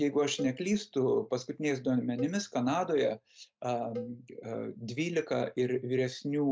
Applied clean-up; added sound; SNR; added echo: neural mask model RNNoise.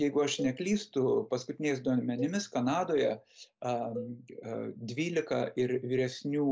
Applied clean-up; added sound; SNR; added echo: neural mask model Resemble Enhance denoiser.